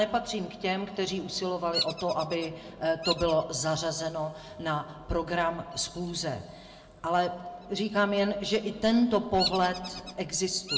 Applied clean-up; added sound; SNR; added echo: none; Bird vocalization, bird call, bird song; 12 dB; reverberation time 0.7 s.